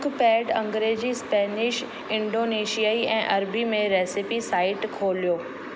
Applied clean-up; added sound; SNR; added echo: none; none; none; none.